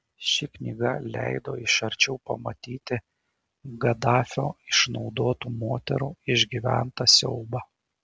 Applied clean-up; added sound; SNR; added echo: none; none; none; none.